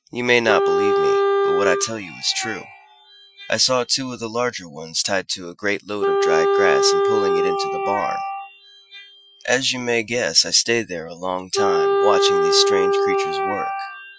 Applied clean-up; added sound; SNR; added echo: classical method Wiener filter.